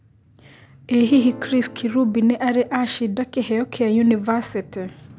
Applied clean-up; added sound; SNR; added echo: none; Acoustic guitar / Strum; 19 dB; none.